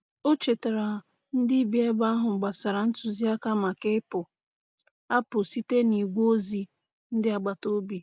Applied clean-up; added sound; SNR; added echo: none; none; none; none.